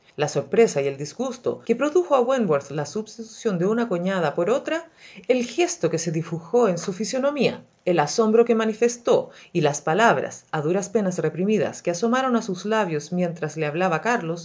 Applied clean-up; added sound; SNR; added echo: none; none; none; none.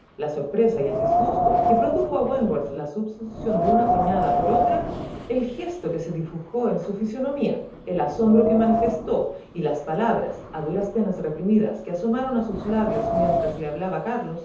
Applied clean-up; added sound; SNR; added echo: none; Wind; 3 dB; reverberation time 0.6 s.